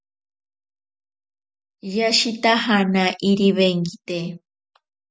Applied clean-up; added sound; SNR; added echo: none; none; none; none.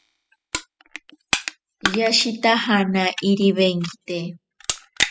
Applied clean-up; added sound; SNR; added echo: classical method spectral subtraction.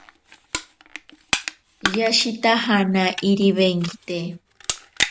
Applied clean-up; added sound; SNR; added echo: none; Crushing; 8 dB; none.